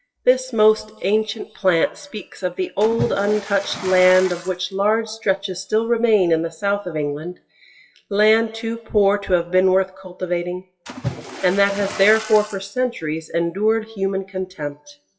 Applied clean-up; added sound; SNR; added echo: classical method WPE with log-MMSE.